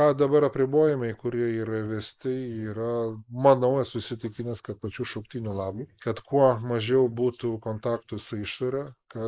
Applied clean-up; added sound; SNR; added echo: neural mask model Resemble Enhance denoiser.